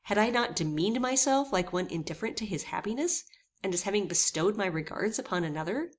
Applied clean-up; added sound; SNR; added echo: none; none; none; none.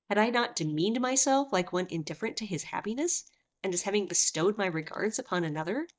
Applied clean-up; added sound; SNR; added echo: neural mask model DeepFilterNet 3.